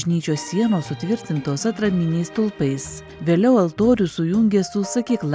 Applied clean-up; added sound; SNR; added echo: none; none; none; none.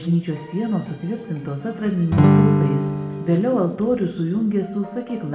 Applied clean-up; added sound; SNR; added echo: none; Acoustic guitar / Strum; -4 dB; reverberation time 0.8 s.